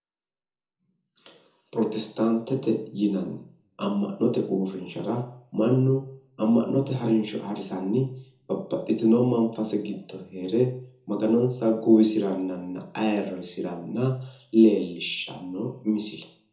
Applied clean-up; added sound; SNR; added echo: none; none; none; reverberation time 0.5 s.